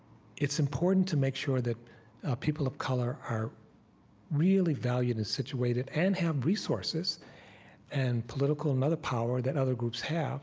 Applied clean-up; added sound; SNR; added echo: none; none; none; none.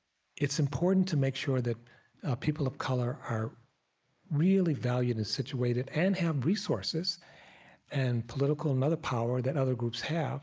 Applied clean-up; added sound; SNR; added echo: neural mask model Resemble Enhance denoiser.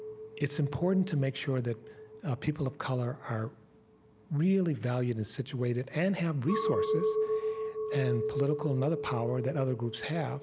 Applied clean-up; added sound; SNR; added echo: none; Chink, clink; 5 dB; none.